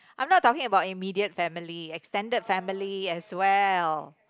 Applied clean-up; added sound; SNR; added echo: none; none; none; none.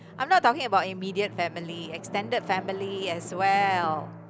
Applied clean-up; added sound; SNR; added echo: none; Drum; 13 dB; none.